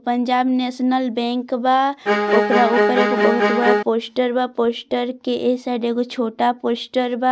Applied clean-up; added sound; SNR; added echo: none; Bowed string instrument; -3 dB; none.